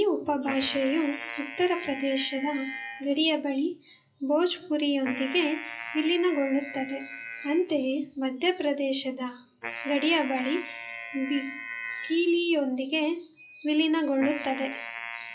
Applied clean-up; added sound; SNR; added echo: classical method WPE with log-MMSE.